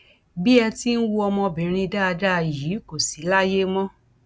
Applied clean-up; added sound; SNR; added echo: none; none; none; none.